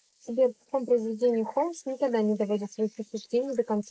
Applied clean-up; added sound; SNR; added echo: neural mask model Resemble Enhance denoiser.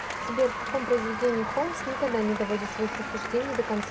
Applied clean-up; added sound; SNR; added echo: none; Applause; 6 dB; none.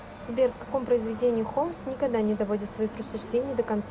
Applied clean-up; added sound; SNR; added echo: none; none; none; none.